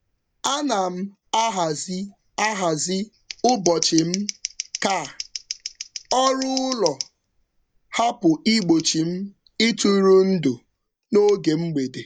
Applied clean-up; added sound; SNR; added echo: none; Scissors; 15 dB; none.